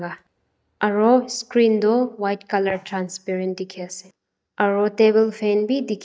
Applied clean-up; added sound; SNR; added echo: neural mask model DeepFilterNet 3.